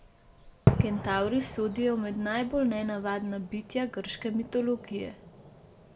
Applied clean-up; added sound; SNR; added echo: none; Fireworks; 3 dB; none.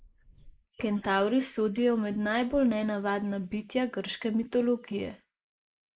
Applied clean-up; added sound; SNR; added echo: neural mask model Resemble Enhance denoiser.